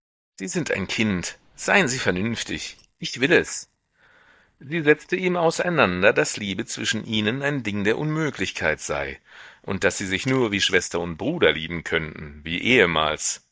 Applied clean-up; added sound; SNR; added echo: neural mask model DeepFilterNet 3.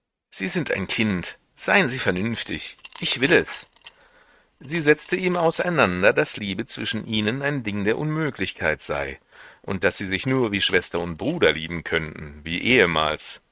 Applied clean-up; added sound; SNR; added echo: neural mask model RNNoise.